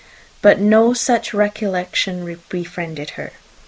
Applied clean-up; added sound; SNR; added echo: neural mask model Resemble Enhance denoiser.